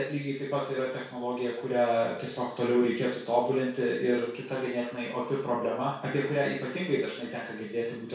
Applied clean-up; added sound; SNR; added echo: none; none; none; reverberation time 0.6 s.